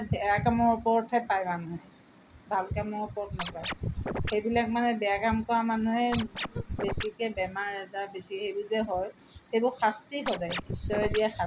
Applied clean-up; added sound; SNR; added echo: none; Scratching (performance technique); 4 dB; none.